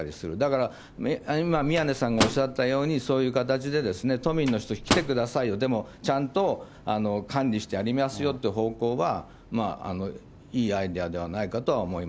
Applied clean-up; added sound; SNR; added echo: none; Microwave oven; 7 dB; none.